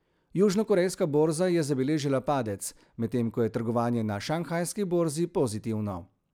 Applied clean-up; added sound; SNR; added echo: none; none; none; none.